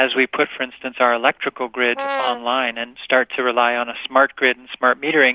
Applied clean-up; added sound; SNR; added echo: none; Brass instrument; 7 dB; none.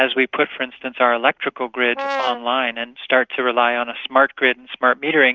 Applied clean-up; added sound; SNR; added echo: neural mask model RNNoise.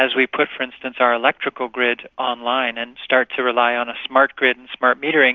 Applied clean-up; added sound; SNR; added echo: none; none; none; none.